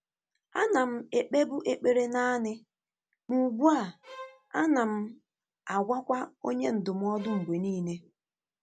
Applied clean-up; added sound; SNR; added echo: none; Bowed string instrument; 18 dB; none.